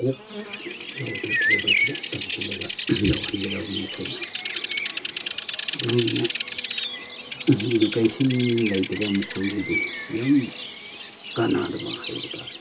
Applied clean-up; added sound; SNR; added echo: none; Bird vocalization, bird call, bird song; 2 dB; reverberation time 0.2 s.